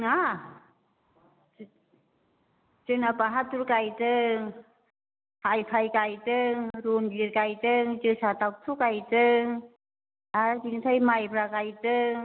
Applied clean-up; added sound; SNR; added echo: none; none; none; none.